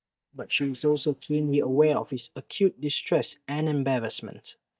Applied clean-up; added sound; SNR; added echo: neural mask model DeepFilterNet 3.